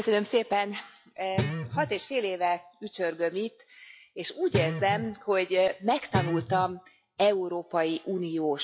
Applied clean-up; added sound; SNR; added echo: classical method log-MMSE.